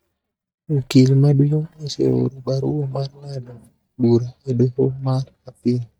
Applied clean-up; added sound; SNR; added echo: neural mask model DeepFilterNet 3.